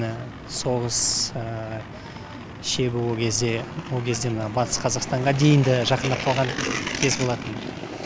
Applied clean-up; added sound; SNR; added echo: none; none; none; none.